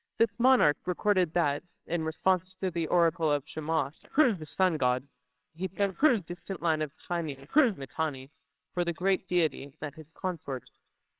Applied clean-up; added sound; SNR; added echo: neural separator model SepFormer WHAMR!.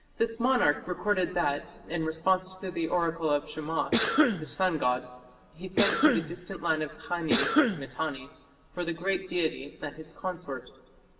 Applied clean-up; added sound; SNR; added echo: none; Cough; -2 dB; reverberation time 2.5 s.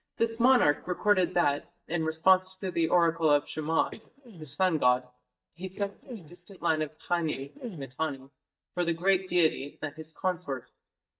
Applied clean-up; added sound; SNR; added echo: neural mask model DeepFilterNet 3.